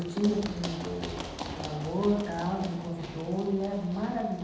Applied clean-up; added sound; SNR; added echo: none; Run; 9 dB; reverberation time 0.9 s.